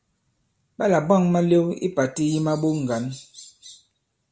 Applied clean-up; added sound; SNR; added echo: none; none; none; none.